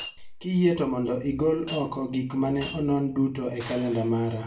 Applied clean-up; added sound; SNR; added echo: none; Shatter; 19 dB; reverberation time 0.4 s.